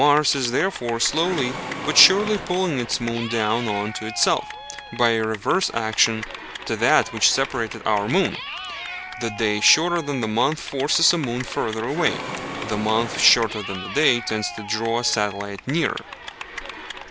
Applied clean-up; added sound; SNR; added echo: none; Cheering / Clapping + Mechanisms; 11 dB; none.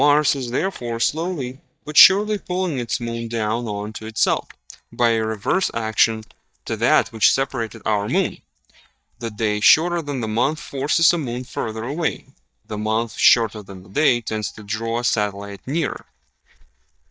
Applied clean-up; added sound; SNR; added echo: neural mask model DeepFilterNet 3.